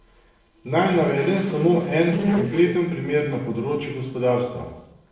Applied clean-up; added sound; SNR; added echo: neural separator model SepFormer DNS4.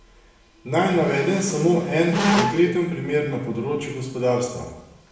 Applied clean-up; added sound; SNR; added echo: none; Squeak; 2 dB; reverberation time 0.8 s.